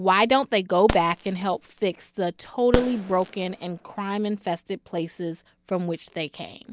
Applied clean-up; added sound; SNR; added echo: none; Fireworks; 8 dB; none.